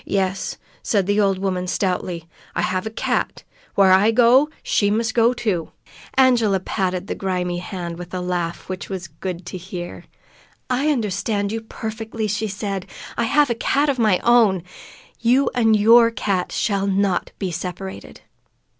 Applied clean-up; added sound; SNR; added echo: none; none; none; none.